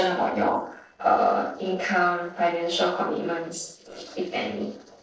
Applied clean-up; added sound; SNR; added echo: neural separator model SepFormer DNS4.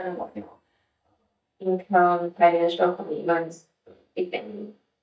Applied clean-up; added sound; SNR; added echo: neural mask model DeepFilterNet 3.